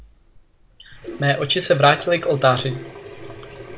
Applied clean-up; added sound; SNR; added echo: none; Sink (filling or washing) / Water tap, faucet; 17 dB; reverberation time 0.5 s.